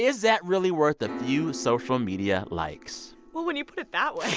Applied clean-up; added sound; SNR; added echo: none; Piano; 15 dB; none.